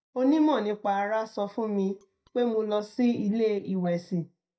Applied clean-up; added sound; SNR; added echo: neural mask model DeepFilterNet 3.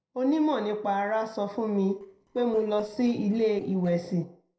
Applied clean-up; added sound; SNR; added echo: neural separator model SepFormer DNS4.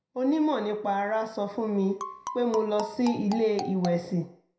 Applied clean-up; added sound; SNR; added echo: none; Marimba, xylophone; 11 dB; reverberation time 0.4 s.